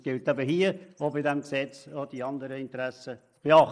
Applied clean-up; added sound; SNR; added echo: neural mask model Resemble Enhance denoiser.